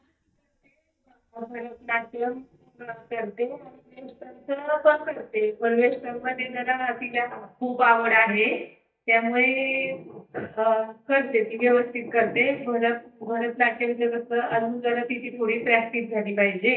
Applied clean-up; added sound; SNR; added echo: neural mask model DeepFilterNet 3.